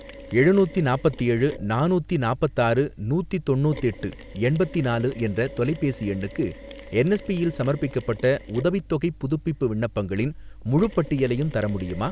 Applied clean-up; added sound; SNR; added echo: none; Mechanisms; 18 dB; none.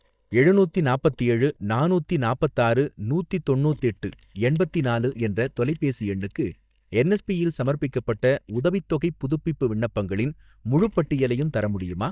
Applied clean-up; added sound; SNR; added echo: neural mask model DeepFilterNet 3.